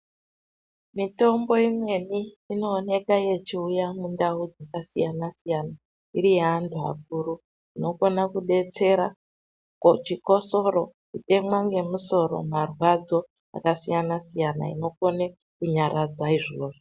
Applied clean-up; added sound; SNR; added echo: none; none; none; none.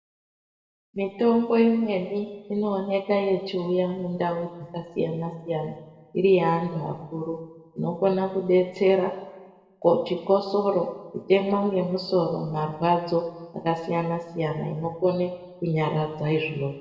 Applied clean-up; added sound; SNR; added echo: none; none; none; reverberation time 1.1 s.